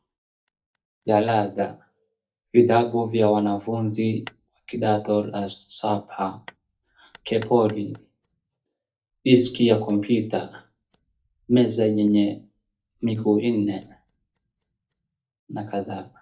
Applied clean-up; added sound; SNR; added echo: neural mask model DeepFilterNet 3.